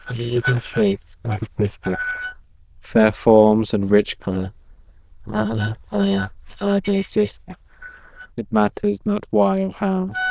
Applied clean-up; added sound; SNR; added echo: neural diffusion model UNIVERSE++.